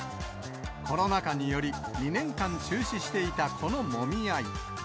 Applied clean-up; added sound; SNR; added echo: none; none; none; none.